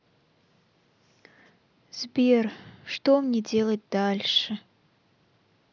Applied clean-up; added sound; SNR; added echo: none; none; none; none.